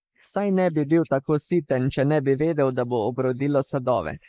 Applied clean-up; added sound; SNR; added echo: neural mask model Resemble Enhance denoiser.